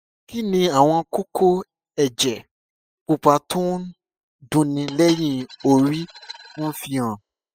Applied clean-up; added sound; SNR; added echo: classical method spectral subtraction.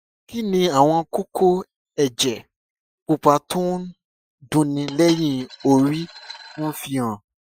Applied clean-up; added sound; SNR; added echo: classical method Wiener filter.